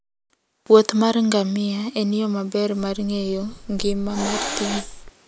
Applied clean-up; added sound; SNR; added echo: none; Hiss; 8 dB; none.